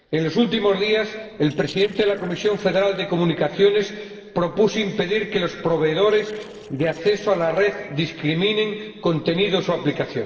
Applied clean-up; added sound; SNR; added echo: neural separator model SepFormer DNS4.